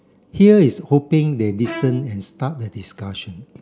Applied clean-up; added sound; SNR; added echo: none; Bowed string instrument; 17 dB; none.